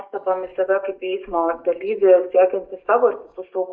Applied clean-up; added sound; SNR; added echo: neural mask model DeepFilterNet 3.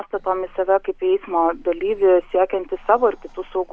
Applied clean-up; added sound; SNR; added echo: none; none; none; none.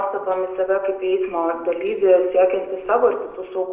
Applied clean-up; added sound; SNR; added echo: neural separator model SepFormer DNS4.